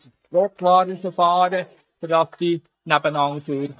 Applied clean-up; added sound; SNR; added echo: neural mask model DeepFilterNet 3.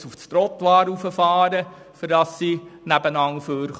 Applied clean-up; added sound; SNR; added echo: none; none; none; none.